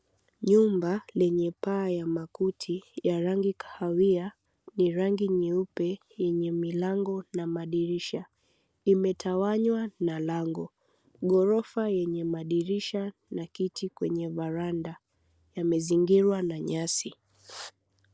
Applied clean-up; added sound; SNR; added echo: none; none; none; none.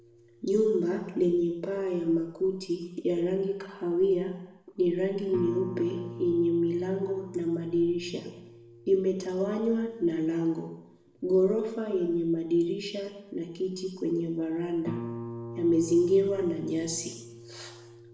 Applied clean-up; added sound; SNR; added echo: none; Guitar; 16 dB; reverberation time 0.8 s.